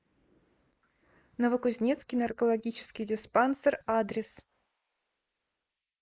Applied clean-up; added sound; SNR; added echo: neural mask model Resemble Enhance denoiser.